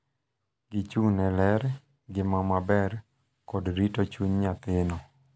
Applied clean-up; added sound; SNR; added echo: none; none; none; none.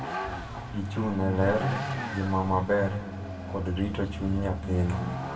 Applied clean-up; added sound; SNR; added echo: none; Vehicle; 6 dB; reverberation time 1.8 s.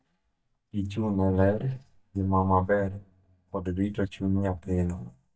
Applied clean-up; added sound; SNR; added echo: neural mask model DeepFilterNet 3.